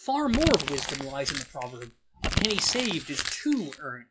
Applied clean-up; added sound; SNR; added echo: classical method log-MMSE.